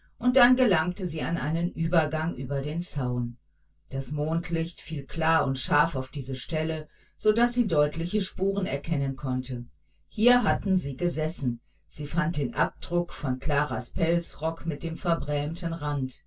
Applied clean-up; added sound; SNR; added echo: none; Cupboard open or close; 10 dB; reverberation time 0.1 s.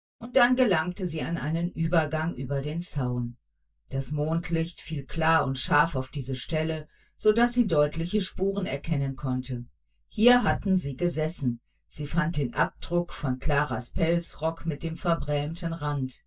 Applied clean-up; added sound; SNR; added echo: neural mask model DeepFilterNet 3.